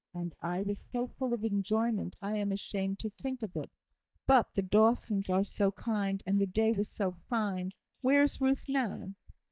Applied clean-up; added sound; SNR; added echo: neural mask model DeepFilterNet 3.